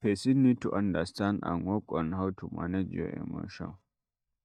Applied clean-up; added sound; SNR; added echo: neural mask model DeepFilterNet 3.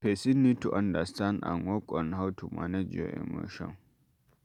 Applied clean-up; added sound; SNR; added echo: none; none; none; none.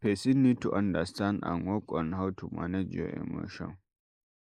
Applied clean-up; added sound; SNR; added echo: neural mask model Resemble Enhance denoiser.